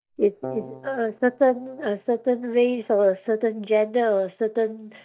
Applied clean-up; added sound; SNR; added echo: neural mask model DeepFilterNet 3.